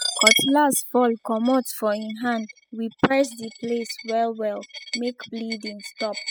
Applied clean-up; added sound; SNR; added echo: classical method spectral subtraction.